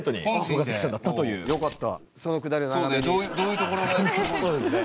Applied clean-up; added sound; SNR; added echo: none; Keys jangling; 8 dB; none.